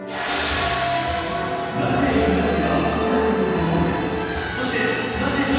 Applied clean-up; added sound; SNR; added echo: none; none; none; reverberation time 2.1 s.